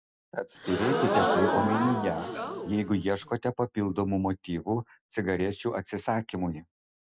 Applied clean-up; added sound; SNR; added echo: none; Crowd / Gasp; -1 dB; none.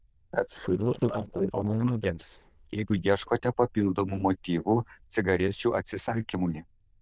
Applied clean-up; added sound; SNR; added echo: neural diffusion model UNIVERSE++.